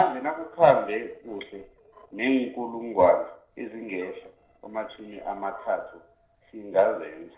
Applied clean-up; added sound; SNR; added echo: neural separator model SepFormer DNS4.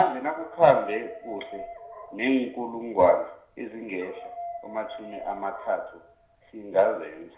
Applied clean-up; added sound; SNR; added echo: none; Dog; 16 dB; reverberation time 0.5 s.